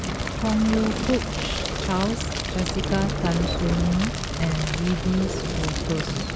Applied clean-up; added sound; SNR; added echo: none; Fire; 0 dB; none.